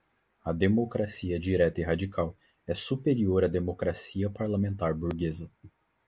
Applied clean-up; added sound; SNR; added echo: none; none; none; none.